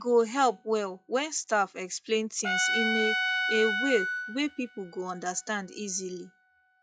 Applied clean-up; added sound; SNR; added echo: classical method log-MMSE.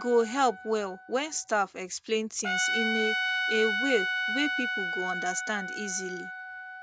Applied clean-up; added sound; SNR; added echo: none; Trumpet; 2 dB; none.